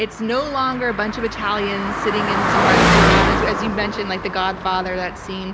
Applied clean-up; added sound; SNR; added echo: none; Car passing by; -3 dB; none.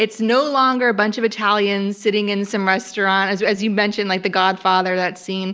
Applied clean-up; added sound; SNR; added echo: none; none; none; none.